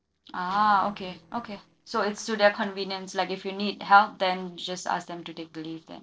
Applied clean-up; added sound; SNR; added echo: neural separator model SepFormer DNS4.